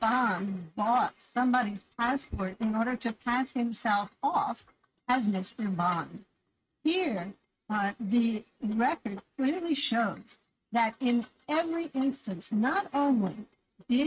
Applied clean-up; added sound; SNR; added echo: neural mask model RNNoise.